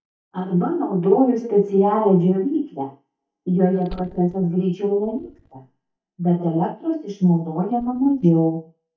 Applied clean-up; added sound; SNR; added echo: neural mask model DeepFilterNet 3.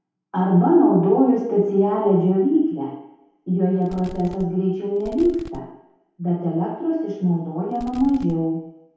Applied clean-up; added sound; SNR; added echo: none; Fireworks; 19 dB; reverberation time 0.8 s.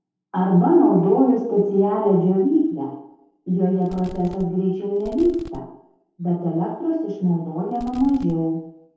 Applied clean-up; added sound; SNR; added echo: neural separator model SepFormer DNS4.